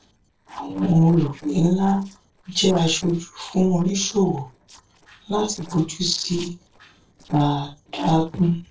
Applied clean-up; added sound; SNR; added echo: neural separator model SepFormer DNS4.